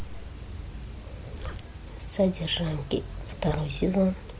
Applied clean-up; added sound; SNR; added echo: none; Zipper (clothing); 15 dB; none.